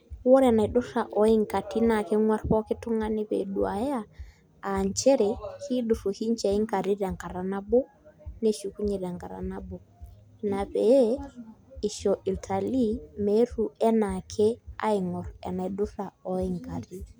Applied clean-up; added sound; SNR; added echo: none; none; none; none.